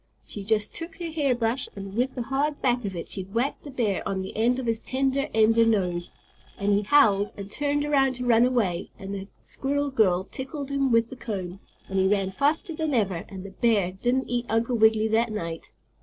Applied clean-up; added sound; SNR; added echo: neural separator model SepFormer DNS4.